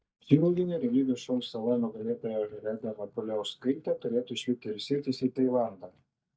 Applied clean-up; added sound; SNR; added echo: neural mask model DeepFilterNet 3.